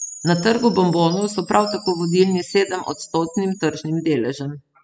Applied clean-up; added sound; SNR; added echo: classical method spectral subtraction.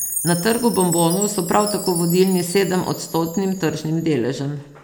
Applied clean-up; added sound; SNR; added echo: none; Chime; 10 dB; none.